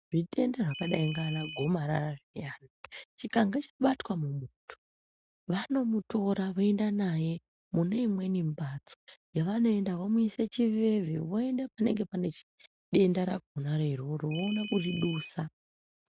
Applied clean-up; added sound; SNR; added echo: neural mask model RNNoise.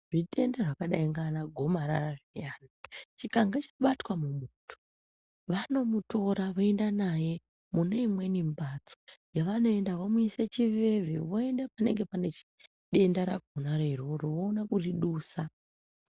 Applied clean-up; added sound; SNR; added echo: none; none; none; none.